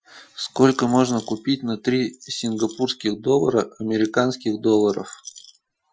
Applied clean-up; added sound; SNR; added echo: classical method Wiener filter.